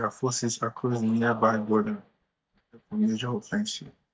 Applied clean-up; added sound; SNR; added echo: neural mask model DeepFilterNet 3.